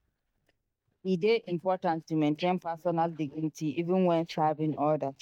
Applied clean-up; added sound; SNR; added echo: neural mask model DeepFilterNet 3.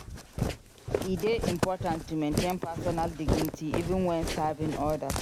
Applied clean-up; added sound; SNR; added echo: none; Walk, footsteps; 2 dB; none.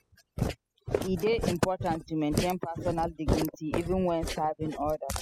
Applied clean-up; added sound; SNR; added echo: classical method spectral subtraction.